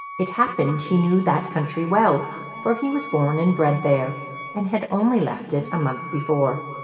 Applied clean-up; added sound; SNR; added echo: none; Wind instrument, woodwind instrument; 14 dB; reverberation time 2.2 s.